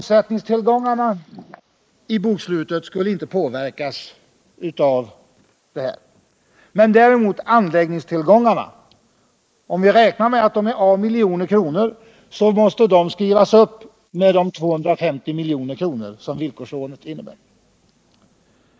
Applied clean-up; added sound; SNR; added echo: neural mask model Resemble Enhance denoiser.